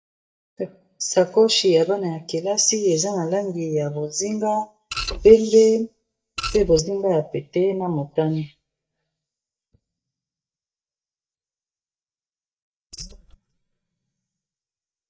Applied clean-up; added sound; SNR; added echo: neural mask model DeepFilterNet 3.